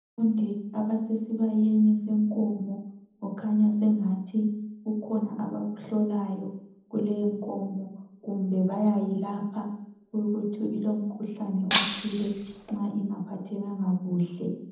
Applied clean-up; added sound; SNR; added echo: none; Shatter; -3 dB; reverberation time 0.8 s.